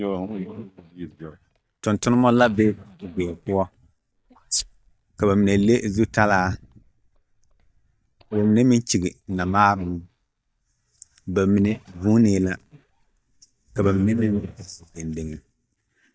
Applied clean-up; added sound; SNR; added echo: neural mask model DeepFilterNet 3.